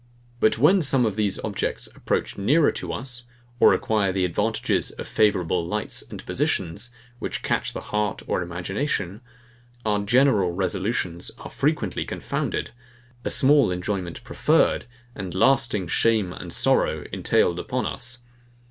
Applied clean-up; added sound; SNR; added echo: none; none; none; none.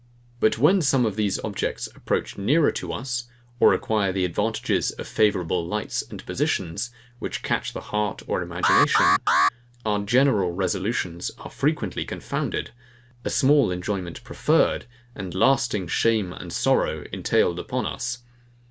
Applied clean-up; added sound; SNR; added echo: none; Alarm; -2 dB; none.